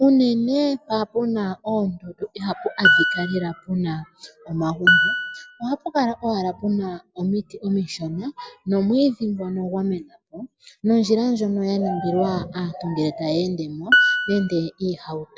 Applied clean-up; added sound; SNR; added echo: none; Piano; -2 dB; none.